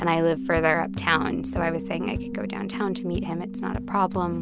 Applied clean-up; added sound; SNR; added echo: none; none; none; none.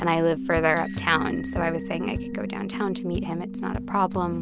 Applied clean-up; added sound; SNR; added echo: none; Bicycle bell; 17 dB; none.